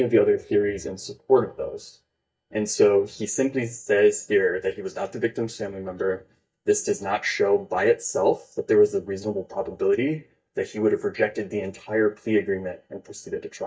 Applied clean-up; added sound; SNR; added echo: neural mask model DeepFilterNet 3.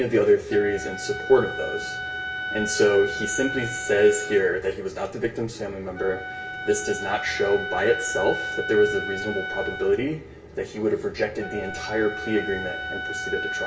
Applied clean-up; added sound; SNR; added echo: none; Wind instrument, woodwind instrument; 8 dB; reverberation time 0.2 s.